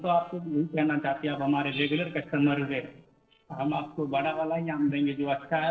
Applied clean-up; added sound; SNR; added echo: neural separator model SepFormer DNS4.